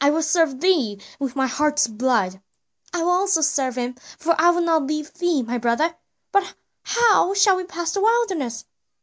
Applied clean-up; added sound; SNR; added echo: none; none; none; none.